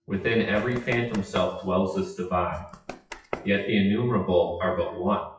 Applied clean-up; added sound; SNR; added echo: classical method WPE with log-MMSE.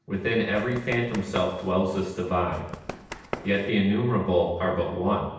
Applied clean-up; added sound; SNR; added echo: none; Run; 12 dB; reverberation time 0.9 s.